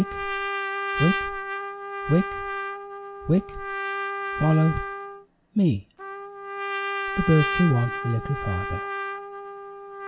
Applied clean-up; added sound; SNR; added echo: none; Trumpet; 4 dB; none.